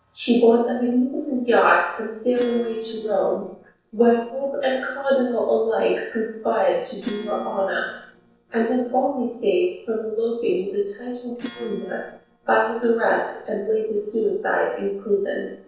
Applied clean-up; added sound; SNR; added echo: neural separator model SepFormer DNS4.